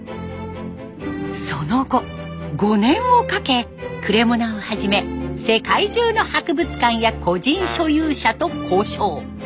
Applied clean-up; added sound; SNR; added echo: none; Brass instrument; 13 dB; none.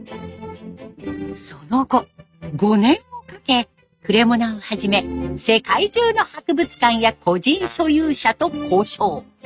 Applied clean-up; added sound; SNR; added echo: neural mask model RNNoise.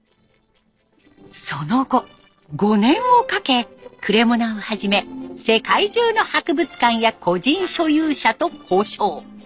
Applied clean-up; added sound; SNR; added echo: neural separator model SepFormer DNS4.